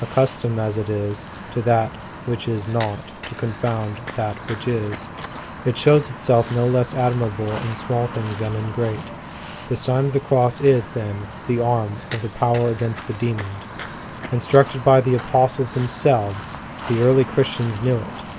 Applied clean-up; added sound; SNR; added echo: none; Walk, footsteps; 13 dB; none.